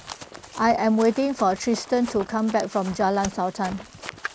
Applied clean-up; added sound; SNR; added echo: none; Tap + Run; 15 dB; none.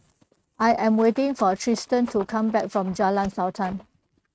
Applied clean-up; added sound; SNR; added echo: neural mask model RNNoise.